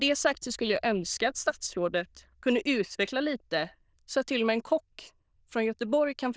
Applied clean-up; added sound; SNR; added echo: neural diffusion model UNIVERSE++.